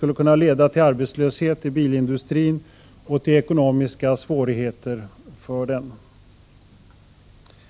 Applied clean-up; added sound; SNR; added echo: none; none; none; none.